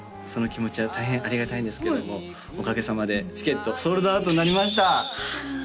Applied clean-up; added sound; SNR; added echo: none; none; none; none.